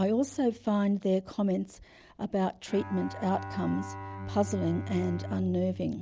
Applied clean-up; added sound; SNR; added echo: none; Bowed string instrument; 11 dB; none.